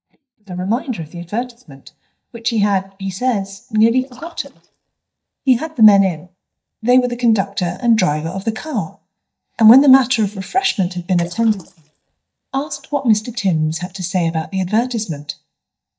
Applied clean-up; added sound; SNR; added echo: neural mask model DeepFilterNet 3.